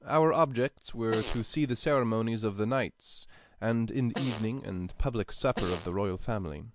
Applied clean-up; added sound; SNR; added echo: none; Fart; 12 dB; none.